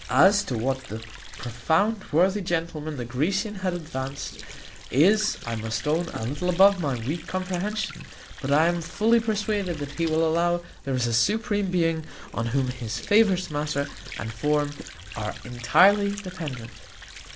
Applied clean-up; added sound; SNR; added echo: none; Sink (filling or washing) / Water; 18 dB; none.